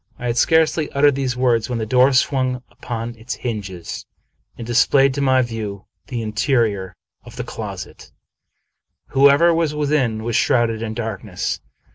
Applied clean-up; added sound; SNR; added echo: none; none; none; none.